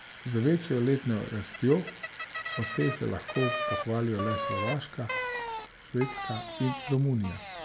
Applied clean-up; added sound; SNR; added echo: none; Bicycle; 6 dB; none.